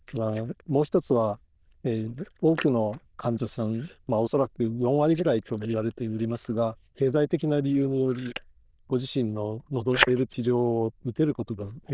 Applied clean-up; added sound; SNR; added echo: neural diffusion model UNIVERSE++.